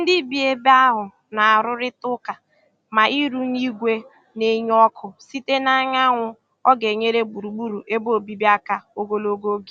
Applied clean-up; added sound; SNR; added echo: none; none; none; none.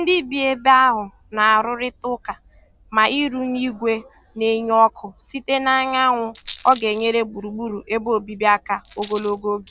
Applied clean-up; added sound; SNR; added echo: none; Rattle; 18 dB; none.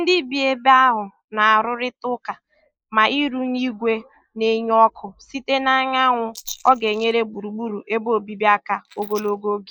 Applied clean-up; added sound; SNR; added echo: neural mask model Resemble Enhance denoiser.